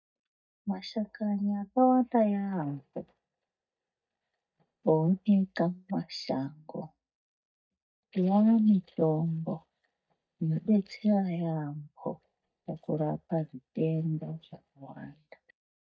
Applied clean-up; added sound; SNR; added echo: neural mask model DeepFilterNet 3.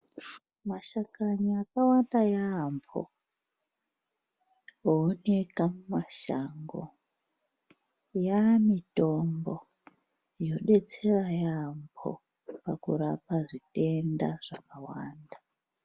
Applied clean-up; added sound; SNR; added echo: none; none; none; none.